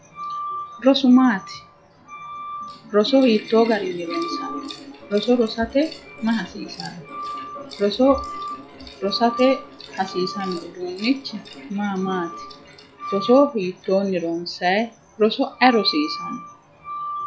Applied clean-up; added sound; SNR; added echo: classical method log-MMSE.